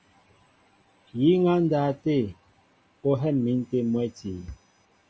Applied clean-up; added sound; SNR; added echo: none; none; none; none.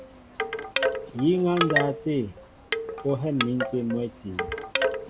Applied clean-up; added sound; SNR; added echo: none; Wind chime / Wood; 2 dB; none.